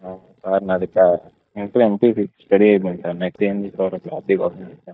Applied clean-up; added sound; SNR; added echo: neural mask model DeepFilterNet 3.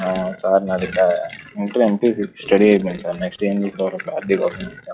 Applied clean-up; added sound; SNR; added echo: classical method log-MMSE.